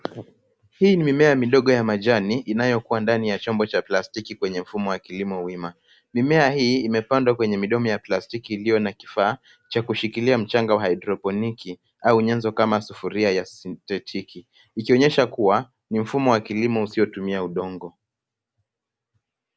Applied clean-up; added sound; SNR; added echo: none; none; none; none.